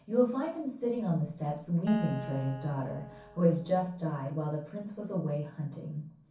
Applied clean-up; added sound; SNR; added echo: none; Acoustic guitar; 14 dB; reverberation time 0.6 s.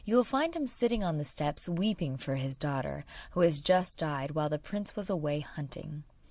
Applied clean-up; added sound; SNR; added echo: none; none; none; none.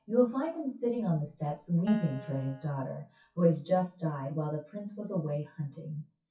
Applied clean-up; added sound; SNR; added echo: classical method WPE with log-MMSE.